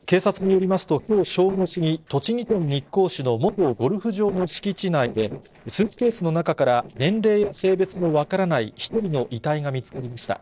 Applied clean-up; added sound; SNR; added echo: neural separator model SepFormer DNS4.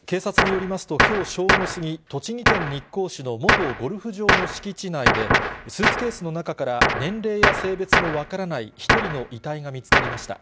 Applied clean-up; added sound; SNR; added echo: none; Gunshot, gunfire; -4 dB; none.